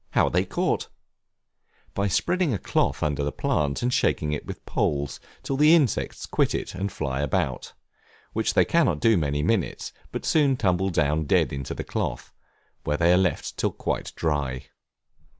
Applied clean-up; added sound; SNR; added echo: none; none; none; none.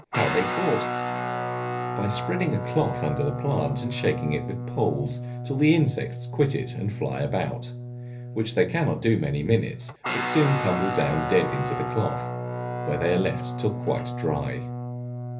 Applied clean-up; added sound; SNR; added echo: none; Guitar; 4 dB; reverberation time 0.3 s.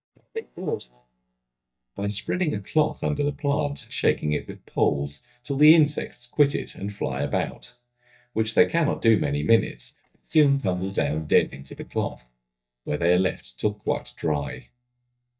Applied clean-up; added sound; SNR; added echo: neural mask model DeepFilterNet 3.